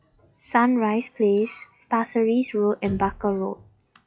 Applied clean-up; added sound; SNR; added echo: classical method log-MMSE.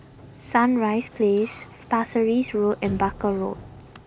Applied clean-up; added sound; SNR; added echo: none; Sliding door; 18 dB; none.